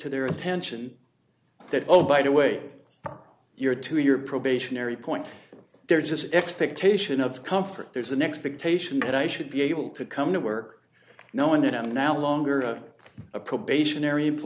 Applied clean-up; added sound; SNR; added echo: none; none; none; none.